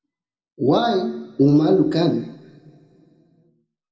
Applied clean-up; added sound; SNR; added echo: none; none; none; reverberation time 1.3 s.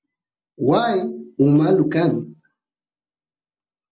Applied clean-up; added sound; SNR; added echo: none; none; none; none.